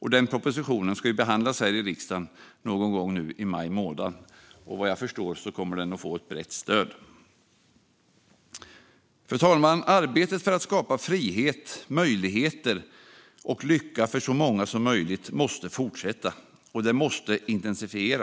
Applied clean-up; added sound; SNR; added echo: none; none; none; none.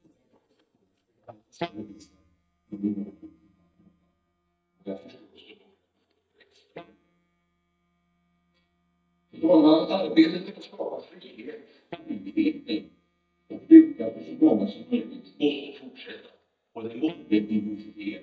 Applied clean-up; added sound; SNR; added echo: neural mask model DeepFilterNet 3.